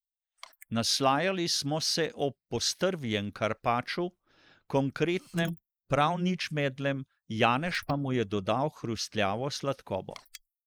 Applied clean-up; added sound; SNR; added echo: neural mask model Resemble Enhance denoiser.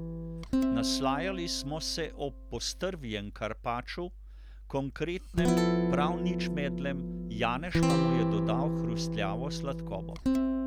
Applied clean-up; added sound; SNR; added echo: none; Guitar; -4 dB; none.